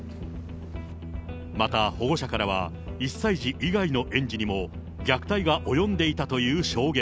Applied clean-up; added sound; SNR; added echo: none; none; none; none.